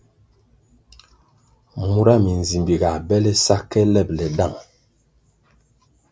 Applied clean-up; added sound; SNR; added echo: none; none; none; none.